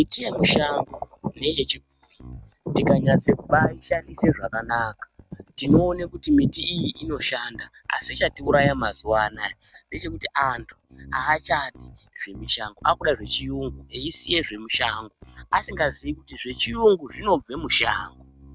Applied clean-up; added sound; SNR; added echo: neural mask model RNNoise.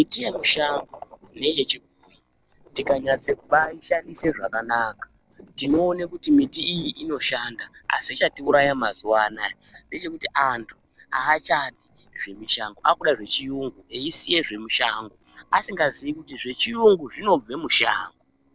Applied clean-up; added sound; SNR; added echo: neural separator model SepFormer DNS4.